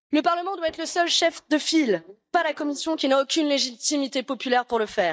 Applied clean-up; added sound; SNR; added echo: neural mask model DeepFilterNet 3.